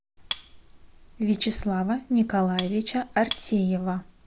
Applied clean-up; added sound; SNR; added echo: none; Cutlery, silverware; 7 dB; none.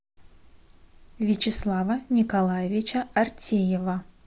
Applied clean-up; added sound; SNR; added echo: none; none; none; none.